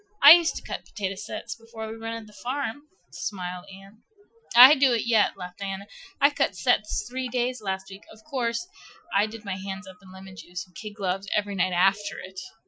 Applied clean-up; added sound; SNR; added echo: classical method Wiener filter.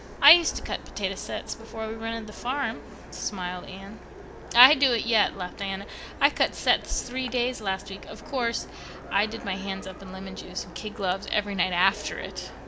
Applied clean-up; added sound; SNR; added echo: none; Train; 15 dB; none.